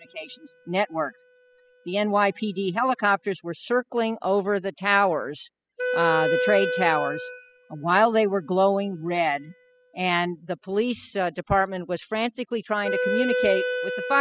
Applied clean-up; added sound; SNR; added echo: classical method spectral subtraction.